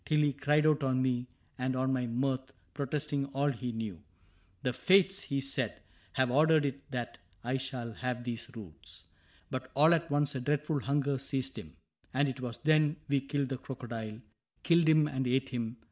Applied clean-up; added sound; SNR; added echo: none; none; none; none.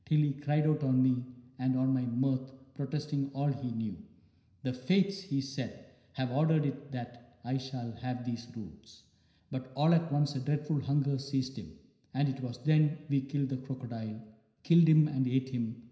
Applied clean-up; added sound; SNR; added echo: none; none; none; reverberation time 0.9 s.